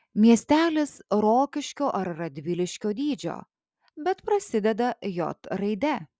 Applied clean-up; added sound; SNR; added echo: none; none; none; none.